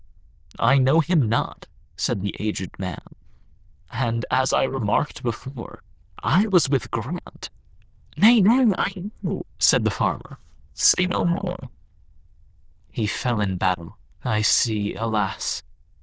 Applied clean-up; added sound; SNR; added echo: neural diffusion model UNIVERSE++.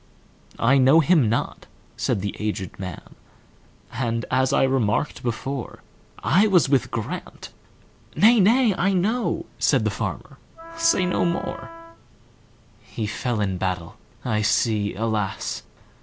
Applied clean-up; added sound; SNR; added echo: none; Wind instrument, woodwind instrument; 15 dB; none.